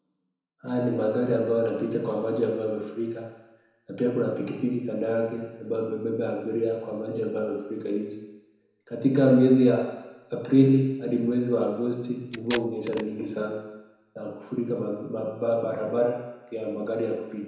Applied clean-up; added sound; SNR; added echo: none; Packing tape, duct tape; 13 dB; reverberation time 1.0 s.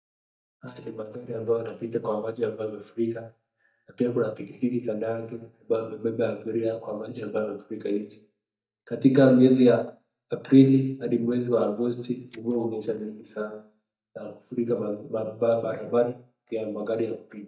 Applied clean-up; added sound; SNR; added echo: neural mask model DeepFilterNet 3.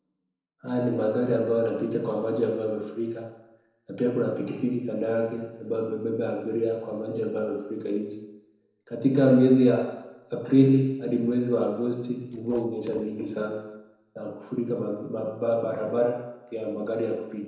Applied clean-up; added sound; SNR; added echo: neural separator model SepFormer DNS4.